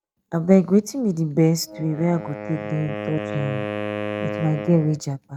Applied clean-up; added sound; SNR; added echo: neural mask model RNNoise.